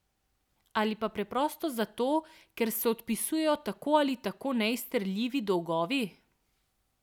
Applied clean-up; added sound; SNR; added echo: none; none; none; none.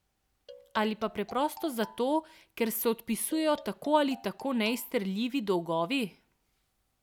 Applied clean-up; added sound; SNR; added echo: none; Marimba, xylophone; 19 dB; none.